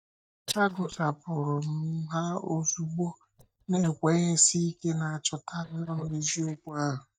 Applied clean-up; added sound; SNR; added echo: neural mask model DeepFilterNet 3.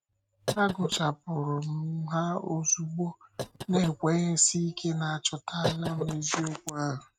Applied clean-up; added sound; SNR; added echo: neural mask model RNNoise.